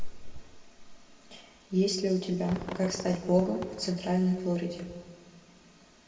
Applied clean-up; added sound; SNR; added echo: none; Fireworks; 16 dB; reverberation time 1.6 s.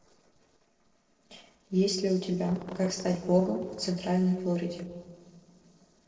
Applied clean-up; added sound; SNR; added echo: neural separator model SepFormer DNS4.